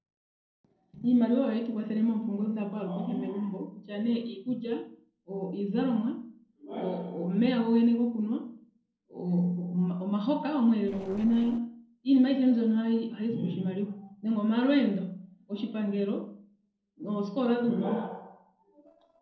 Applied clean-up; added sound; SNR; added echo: neural separator model SepFormer DNS4.